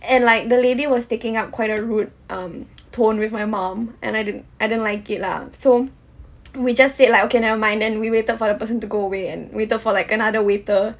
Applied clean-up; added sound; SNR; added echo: none; none; none; none.